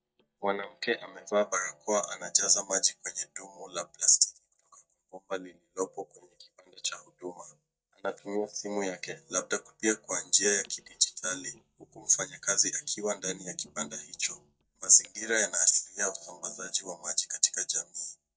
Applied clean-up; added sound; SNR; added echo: neural mask model DeepFilterNet 3.